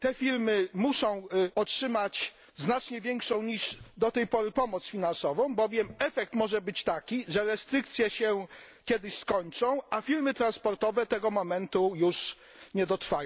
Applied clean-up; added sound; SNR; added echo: none; none; none; none.